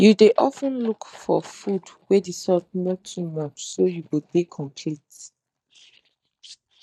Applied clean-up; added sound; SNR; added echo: neural mask model DeepFilterNet 3.